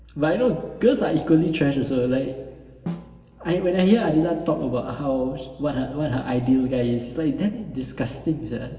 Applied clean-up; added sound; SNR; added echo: none; Snare drum; 13 dB; reverberation time 1.4 s.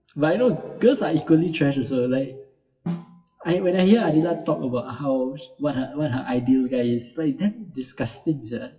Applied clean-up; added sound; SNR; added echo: classical method WPE with log-MMSE.